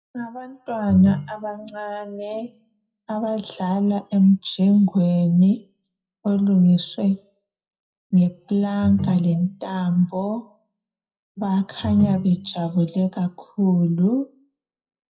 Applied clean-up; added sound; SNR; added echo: classical method WPE with log-MMSE.